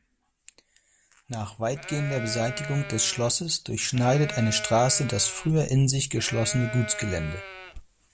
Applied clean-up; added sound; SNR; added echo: none; Livestock, farm animals, working animals; 11 dB; none.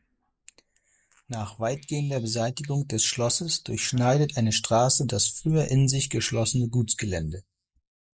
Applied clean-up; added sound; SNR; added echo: neural mask model Resemble Enhance denoiser.